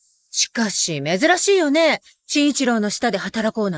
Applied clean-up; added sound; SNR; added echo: neural mask model Resemble Enhance denoiser.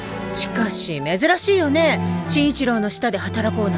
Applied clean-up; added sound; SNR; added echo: none; none; none; none.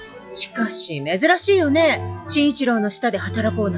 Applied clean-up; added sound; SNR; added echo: classical method log-MMSE.